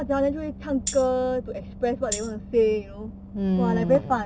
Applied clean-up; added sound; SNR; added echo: none; Tambourine; 8 dB; none.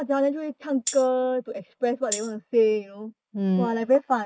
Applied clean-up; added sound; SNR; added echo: neural mask model Resemble Enhance denoiser.